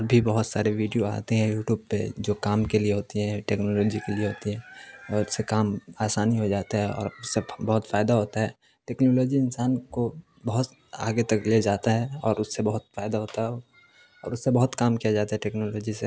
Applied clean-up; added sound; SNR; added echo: none; none; none; none.